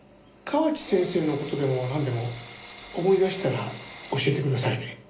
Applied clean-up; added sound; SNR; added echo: none; Drill; 17 dB; reverberation time 0.5 s.